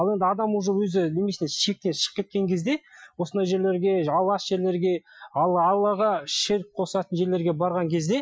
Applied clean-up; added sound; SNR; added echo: classical method Wiener filter.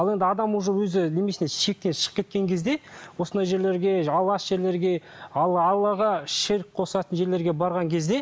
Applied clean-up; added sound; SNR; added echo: none; none; none; none.